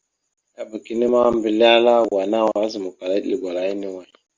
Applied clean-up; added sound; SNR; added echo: none; none; none; none.